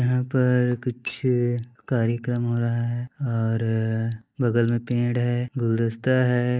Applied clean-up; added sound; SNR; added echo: neural mask model DeepFilterNet 3.